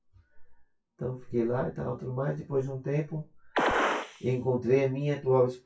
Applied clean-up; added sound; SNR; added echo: classical method WPE with log-MMSE.